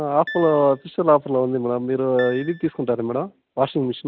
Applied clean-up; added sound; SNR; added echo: none; Piano; 17 dB; none.